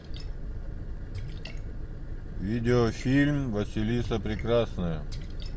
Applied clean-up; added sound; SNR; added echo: none; Splash, splatter; 15 dB; none.